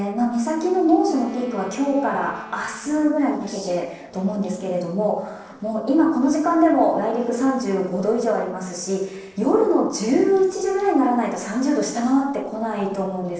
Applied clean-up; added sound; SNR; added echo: neural separator model SepFormer DNS4.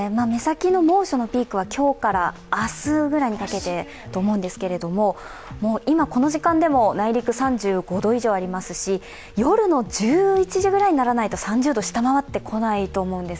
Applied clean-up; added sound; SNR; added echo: none; none; none; none.